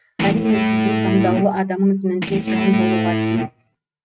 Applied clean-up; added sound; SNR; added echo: neural mask model RNNoise.